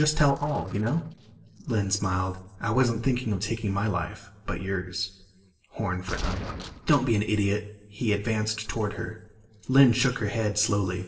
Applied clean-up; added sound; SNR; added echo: neural separator model SepFormer DNS4.